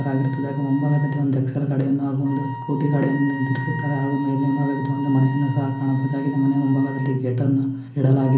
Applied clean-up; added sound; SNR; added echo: none; Wind instrument, woodwind instrument; 15 dB; reverberation time 0.6 s.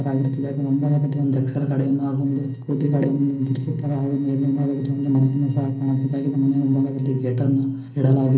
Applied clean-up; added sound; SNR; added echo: neural separator model SepFormer DNS4.